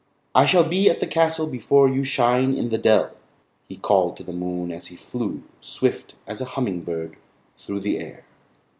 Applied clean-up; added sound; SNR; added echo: none; none; none; none.